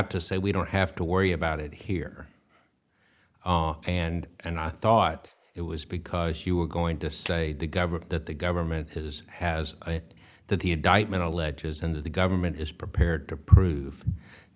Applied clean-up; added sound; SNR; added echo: neural mask model Resemble Enhance denoiser.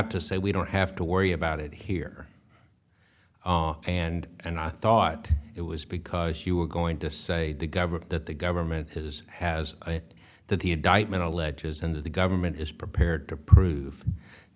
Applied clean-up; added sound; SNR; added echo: none; none; none; none.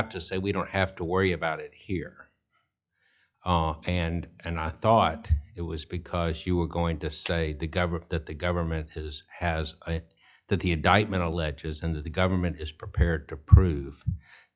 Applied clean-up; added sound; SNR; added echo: classical method log-MMSE.